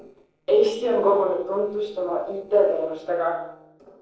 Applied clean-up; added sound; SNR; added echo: neural separator model SepFormer DNS4.